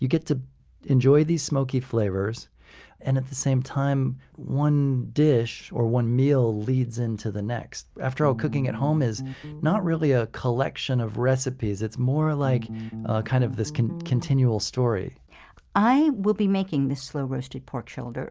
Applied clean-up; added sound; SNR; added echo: none; Bass guitar; 11 dB; none.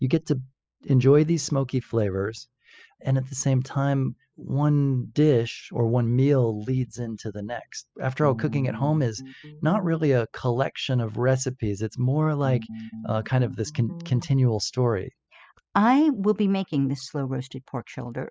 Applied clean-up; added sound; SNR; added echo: classical method spectral subtraction.